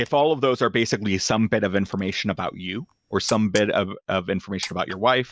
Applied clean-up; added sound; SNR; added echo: neural mask model DeepFilterNet 3.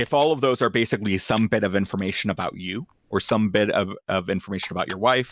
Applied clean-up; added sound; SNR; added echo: none; Camera; 17 dB; none.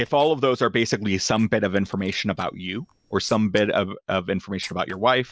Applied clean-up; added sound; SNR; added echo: neural separator model SepFormer DNS4.